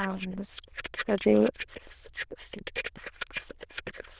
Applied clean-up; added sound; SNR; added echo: neural diffusion model UNIVERSE++.